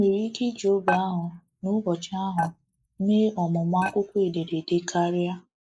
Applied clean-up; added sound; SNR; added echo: neural mask model Resemble Enhance denoiser.